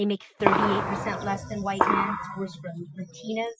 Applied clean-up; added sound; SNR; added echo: classical method Wiener filter.